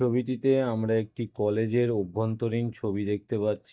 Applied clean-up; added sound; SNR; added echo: neural mask model DeepFilterNet 3.